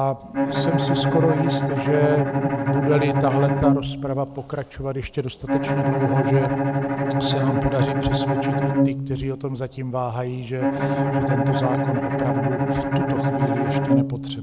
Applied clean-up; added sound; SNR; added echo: none; Bowed string instrument; -3 dB; none.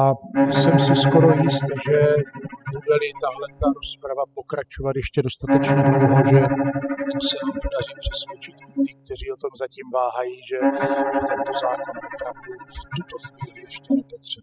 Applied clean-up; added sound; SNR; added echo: classical method spectral subtraction.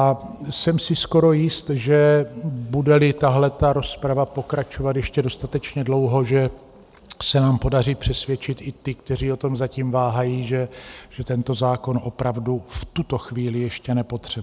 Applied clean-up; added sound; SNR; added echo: none; none; none; none.